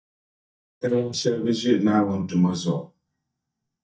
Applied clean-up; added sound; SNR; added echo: neural mask model DeepFilterNet 3.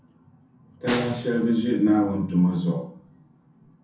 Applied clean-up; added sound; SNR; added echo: none; Snare drum; 13 dB; reverberation time 0.6 s.